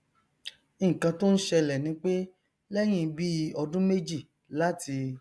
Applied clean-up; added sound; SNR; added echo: none; none; none; none.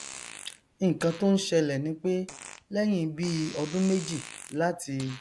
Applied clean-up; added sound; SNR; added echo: none; Fart; 17 dB; none.